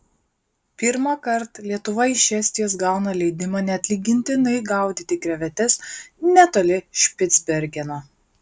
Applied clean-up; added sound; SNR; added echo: none; none; none; none.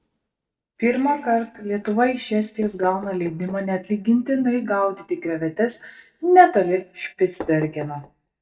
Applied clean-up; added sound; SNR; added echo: neural mask model DeepFilterNet 3.